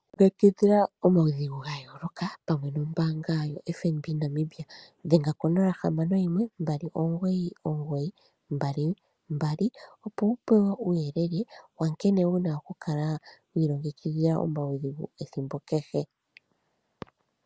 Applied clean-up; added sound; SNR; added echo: none; none; none; none.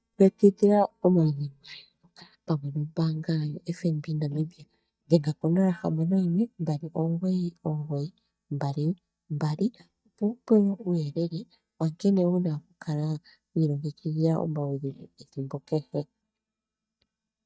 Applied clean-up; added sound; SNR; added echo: neural mask model DeepFilterNet 3.